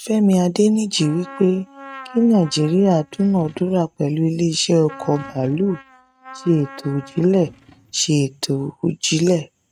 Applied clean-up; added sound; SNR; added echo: neural mask model RNNoise.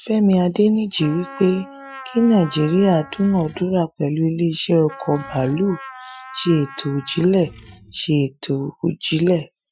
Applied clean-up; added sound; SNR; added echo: classical method Wiener filter.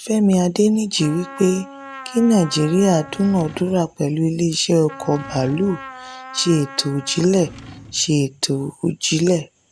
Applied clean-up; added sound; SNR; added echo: none; Drawer open or close + Trumpet; 18 dB; none.